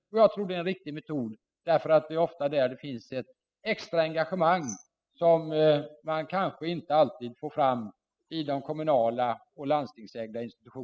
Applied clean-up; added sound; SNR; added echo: classical method spectral subtraction.